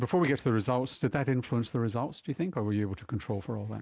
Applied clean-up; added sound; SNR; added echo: none; none; none; none.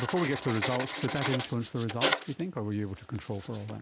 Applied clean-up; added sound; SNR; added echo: none; Writing; 0 dB; none.